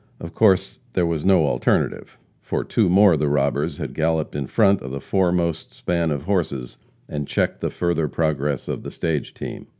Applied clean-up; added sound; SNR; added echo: none; none; none; none.